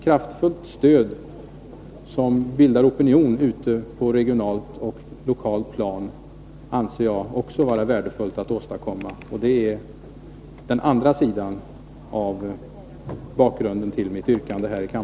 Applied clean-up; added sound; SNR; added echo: none; none; none; none.